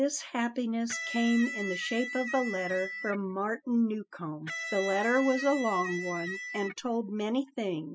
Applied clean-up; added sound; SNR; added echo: classical method spectral subtraction.